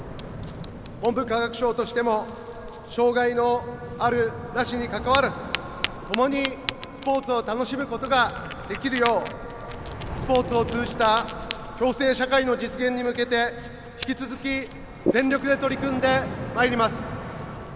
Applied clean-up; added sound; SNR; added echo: none; Ocean; 9 dB; none.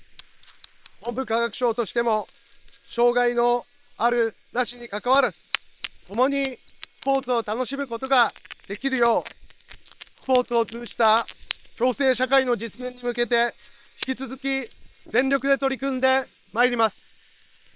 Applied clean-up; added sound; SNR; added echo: neural separator model SepFormer WHAM!.